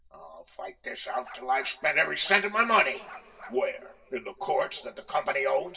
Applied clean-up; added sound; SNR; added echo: none; Bark; 19 dB; reverberation time 2.7 s.